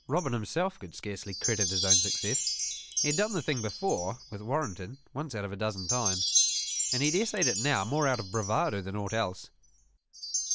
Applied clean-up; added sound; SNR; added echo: none; Wind chime; 1 dB; none.